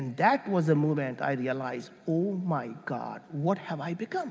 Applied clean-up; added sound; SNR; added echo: none; none; none; none.